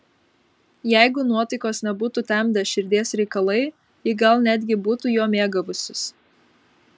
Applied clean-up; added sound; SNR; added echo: none; none; none; none.